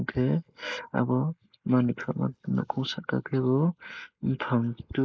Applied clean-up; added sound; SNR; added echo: neural mask model Resemble Enhance denoiser.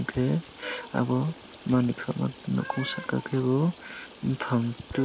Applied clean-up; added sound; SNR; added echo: none; Stream; 18 dB; none.